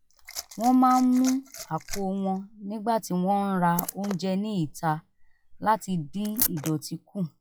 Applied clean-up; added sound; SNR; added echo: classical method log-MMSE.